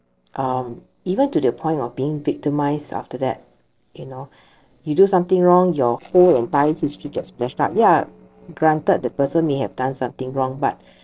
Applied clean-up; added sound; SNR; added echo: neural separator model SepFormer DNS4.